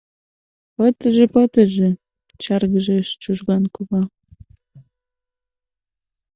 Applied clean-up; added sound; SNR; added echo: neural mask model DeepFilterNet 3.